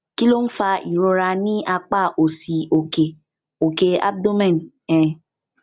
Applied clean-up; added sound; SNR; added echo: none; none; none; none.